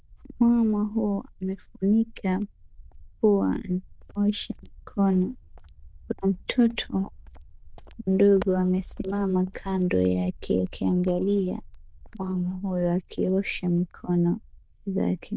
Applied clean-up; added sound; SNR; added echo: neural diffusion model UNIVERSE++.